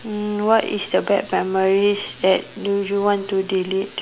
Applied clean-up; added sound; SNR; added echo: none; none; none; none.